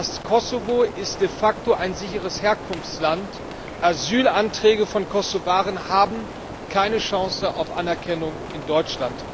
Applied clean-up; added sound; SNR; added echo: none; Rain; 11 dB; none.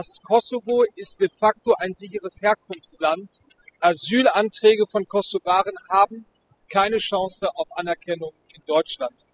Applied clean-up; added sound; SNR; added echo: classical method spectral subtraction.